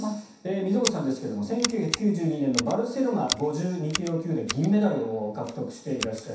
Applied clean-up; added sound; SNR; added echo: none; Scissors; 9 dB; reverberation time 0.7 s.